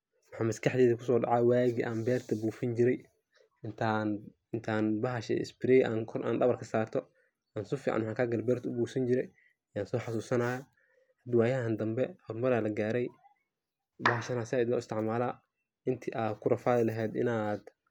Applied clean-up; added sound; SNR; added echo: none; Clapping; 4 dB; none.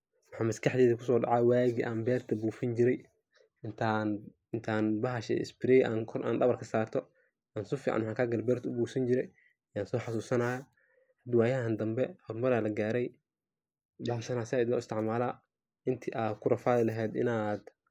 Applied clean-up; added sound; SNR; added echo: neural mask model Resemble Enhance denoiser.